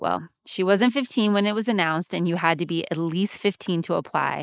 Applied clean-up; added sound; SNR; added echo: neural mask model Resemble Enhance denoiser.